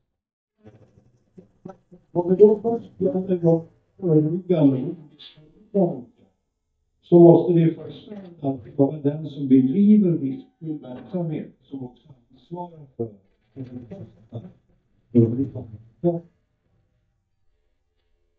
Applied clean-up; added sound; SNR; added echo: neural mask model DeepFilterNet 3.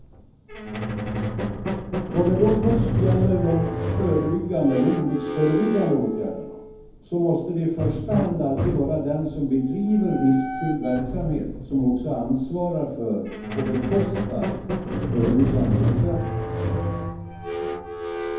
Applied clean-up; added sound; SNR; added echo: none; Squeak; 3 dB; reverberation time 0.9 s.